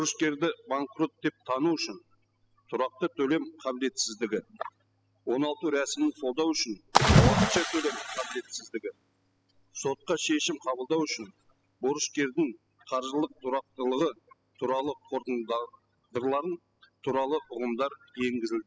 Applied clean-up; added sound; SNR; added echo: classical method spectral subtraction.